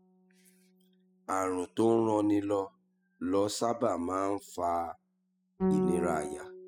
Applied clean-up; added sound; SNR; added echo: classical method spectral subtraction.